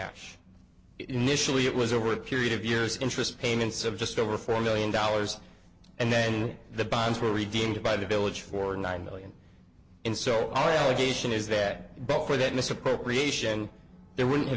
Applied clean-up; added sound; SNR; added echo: none; none; none; none.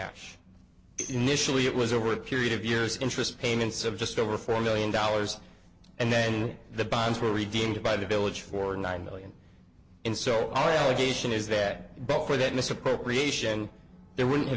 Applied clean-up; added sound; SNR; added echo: none; Tambourine; 15 dB; none.